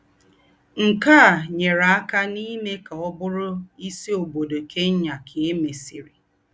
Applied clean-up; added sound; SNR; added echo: none; none; none; none.